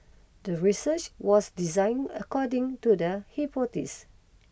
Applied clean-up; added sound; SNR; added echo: none; none; none; none.